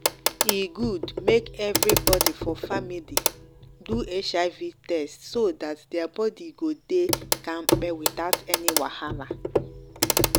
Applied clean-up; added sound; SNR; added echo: none; Clock; -1 dB; none.